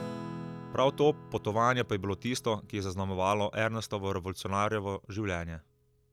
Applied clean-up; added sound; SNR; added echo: none; Acoustic guitar / Strum; 15 dB; none.